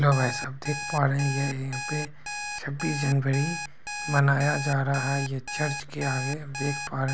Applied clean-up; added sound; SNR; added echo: none; Alarm; 8 dB; none.